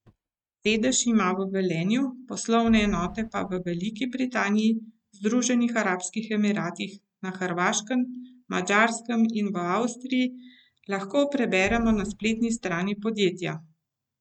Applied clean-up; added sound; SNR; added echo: neural mask model RNNoise.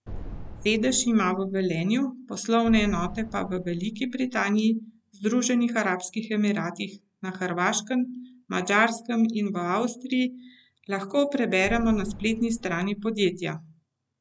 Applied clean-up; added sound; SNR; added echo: none; Boom; 13 dB; none.